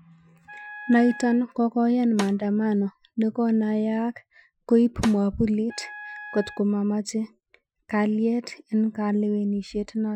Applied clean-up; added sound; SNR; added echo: classical method Wiener filter.